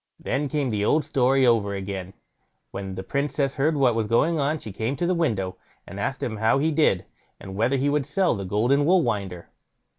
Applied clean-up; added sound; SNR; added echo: none; none; none; none.